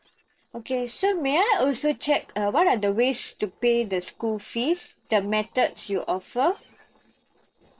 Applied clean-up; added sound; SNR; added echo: neural separator model SepFormer DNS4.